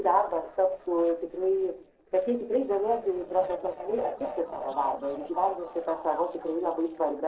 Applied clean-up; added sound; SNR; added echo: neural separator model SepFormer DNS4.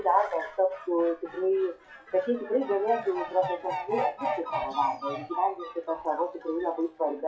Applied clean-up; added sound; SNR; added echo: classical method WPE with log-MMSE.